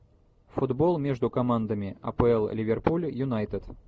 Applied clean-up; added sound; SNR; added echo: none; none; none; none.